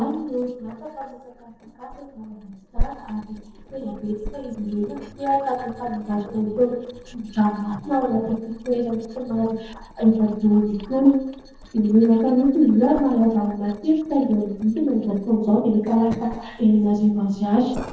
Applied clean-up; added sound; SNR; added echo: neural separator model SepFormer DNS4.